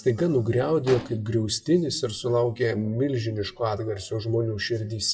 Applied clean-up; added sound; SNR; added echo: classical method WPE with log-MMSE.